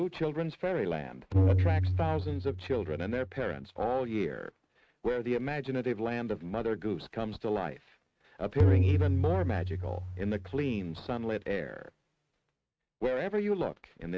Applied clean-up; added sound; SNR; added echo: neural mask model RNNoise.